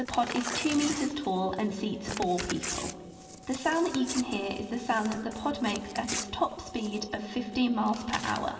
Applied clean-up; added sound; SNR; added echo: none; Crumpling, crinkling / Tearing; 10 dB; reverberation time 2.7 s.